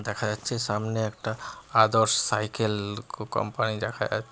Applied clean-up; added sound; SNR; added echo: none; none; none; none.